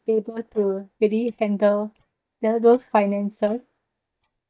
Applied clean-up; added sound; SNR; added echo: neural mask model DeepFilterNet 3.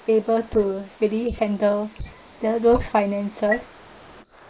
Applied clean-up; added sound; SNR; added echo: neural mask model Resemble Enhance denoiser.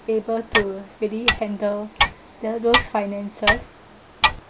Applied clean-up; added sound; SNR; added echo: none; Clock; -1 dB; none.